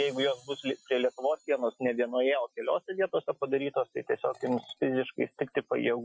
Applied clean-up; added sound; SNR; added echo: classical method Wiener filter.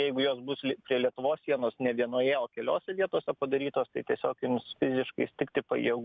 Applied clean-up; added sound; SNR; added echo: none; none; none; none.